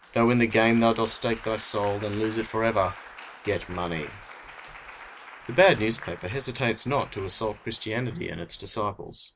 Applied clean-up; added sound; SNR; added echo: none; Applause; 19 dB; none.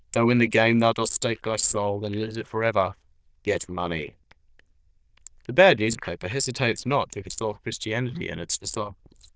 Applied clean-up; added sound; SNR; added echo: neural diffusion model UNIVERSE++.